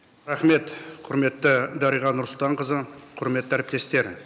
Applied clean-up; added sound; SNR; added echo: none; none; none; none.